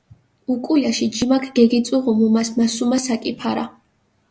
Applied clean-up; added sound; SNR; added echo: none; none; none; none.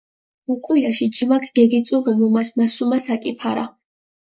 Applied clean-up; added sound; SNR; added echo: neural mask model Resemble Enhance denoiser.